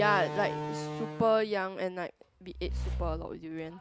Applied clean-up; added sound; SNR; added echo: none; Slam; 6 dB; none.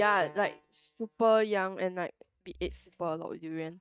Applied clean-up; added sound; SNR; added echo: neural mask model DeepFilterNet 3.